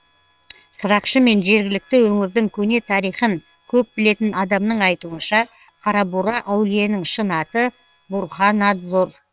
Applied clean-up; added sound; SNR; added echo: neural separator model SepFormer WHAM!.